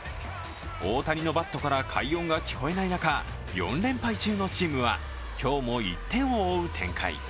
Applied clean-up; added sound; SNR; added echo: none; none; none; none.